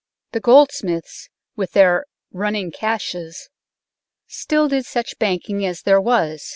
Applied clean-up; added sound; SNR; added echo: none; none; none; none.